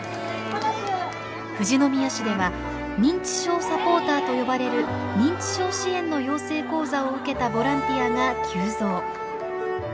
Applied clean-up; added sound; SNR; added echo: none; none; none; none.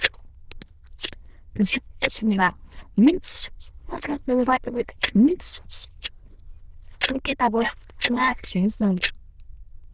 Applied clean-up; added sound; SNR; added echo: neural diffusion model UNIVERSE++.